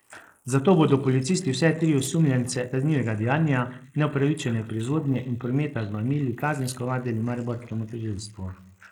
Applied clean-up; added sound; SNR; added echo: neural mask model Resemble Enhance denoiser.